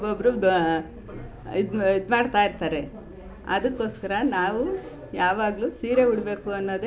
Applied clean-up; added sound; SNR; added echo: none; none; none; none.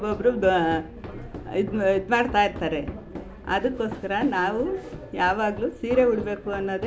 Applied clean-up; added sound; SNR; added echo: none; Run; 16 dB; none.